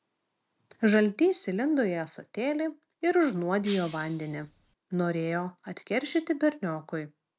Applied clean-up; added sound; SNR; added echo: none; Shatter; 12 dB; none.